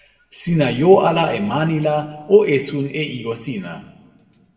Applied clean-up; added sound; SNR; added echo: none; none; none; reverberation time 1.4 s.